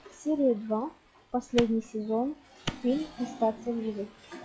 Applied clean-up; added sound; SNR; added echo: classical method log-MMSE.